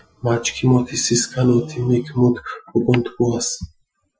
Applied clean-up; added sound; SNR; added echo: classical method Wiener filter.